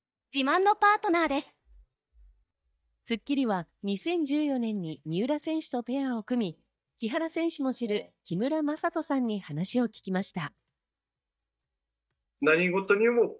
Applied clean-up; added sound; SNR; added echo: neural mask model DeepFilterNet 3.